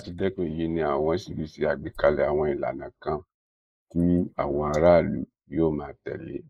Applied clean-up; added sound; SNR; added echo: neural mask model Resemble Enhance denoiser.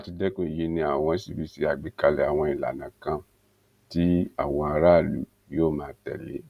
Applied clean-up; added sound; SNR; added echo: none; none; none; none.